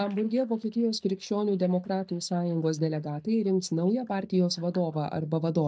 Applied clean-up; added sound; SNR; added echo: neural mask model DeepFilterNet 3.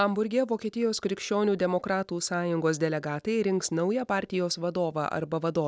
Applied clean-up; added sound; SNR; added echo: none; none; none; none.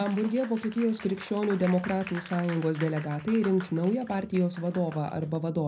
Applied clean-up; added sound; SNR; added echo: none; Applause; 17 dB; reverberation time 0.4 s.